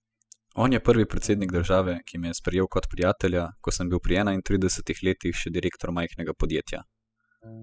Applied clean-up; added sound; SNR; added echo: classical method spectral subtraction.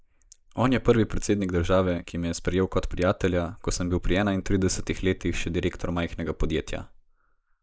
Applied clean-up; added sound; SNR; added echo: neural mask model Resemble Enhance denoiser.